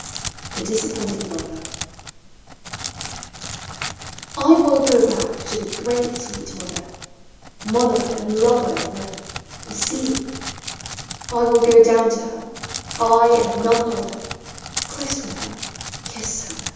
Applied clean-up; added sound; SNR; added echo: none; Crackle; 10 dB; reverberation time 1.1 s.